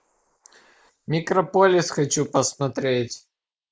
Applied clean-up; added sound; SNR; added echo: neural mask model Resemble Enhance denoiser.